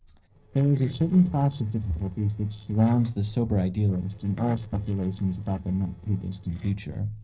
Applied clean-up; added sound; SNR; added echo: neural separator model SepFormer DNS4.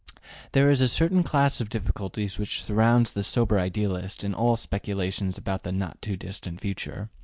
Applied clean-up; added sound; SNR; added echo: none; none; none; none.